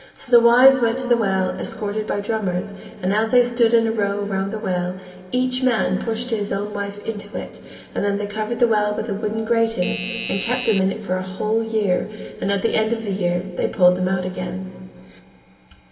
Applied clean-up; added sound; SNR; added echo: none; Doorbell; 8 dB; reverberation time 2.4 s.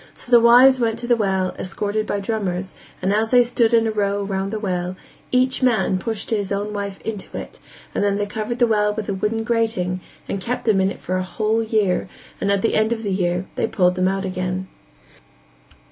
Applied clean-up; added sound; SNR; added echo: none; none; none; none.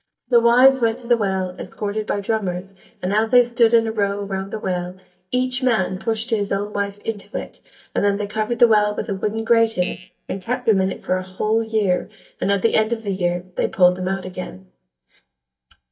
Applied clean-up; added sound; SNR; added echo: neural mask model DeepFilterNet 3.